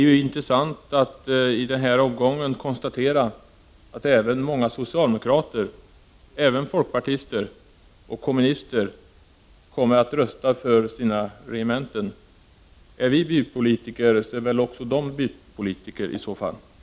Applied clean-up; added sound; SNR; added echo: none; none; none; none.